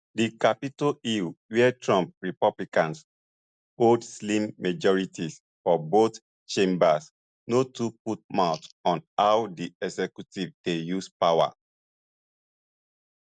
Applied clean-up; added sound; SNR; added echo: none; none; none; none.